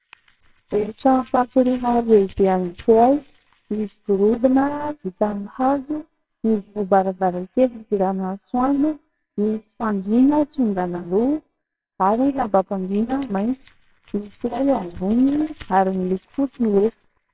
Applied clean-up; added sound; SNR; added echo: neural separator model SepFormer WHAMR!.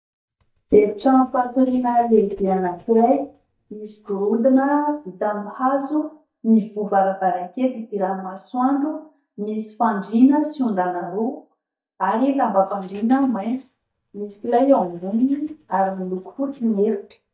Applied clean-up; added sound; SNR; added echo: neural mask model DeepFilterNet 3.